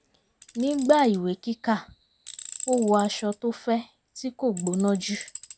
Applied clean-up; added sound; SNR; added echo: none; Tools; 15 dB; none.